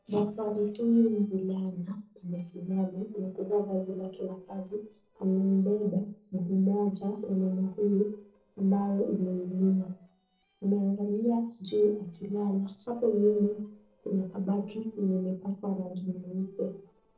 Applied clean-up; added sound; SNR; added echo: neural separator model SepFormer DNS4.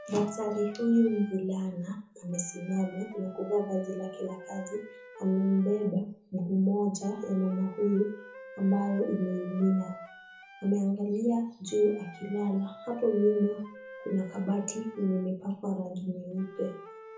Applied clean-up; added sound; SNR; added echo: none; Wind instrument, woodwind instrument; 18 dB; reverberation time 0.6 s.